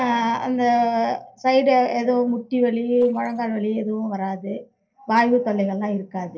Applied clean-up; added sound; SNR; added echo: neural separator model SepFormer DNS4.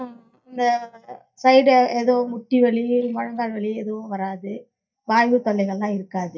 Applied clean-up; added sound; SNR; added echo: neural mask model DeepFilterNet 3.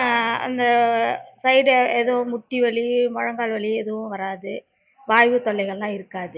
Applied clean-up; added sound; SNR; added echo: none; none; none; none.